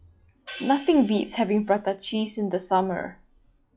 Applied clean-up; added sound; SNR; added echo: classical method log-MMSE.